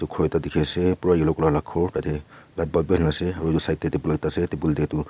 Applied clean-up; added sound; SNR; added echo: none; none; none; none.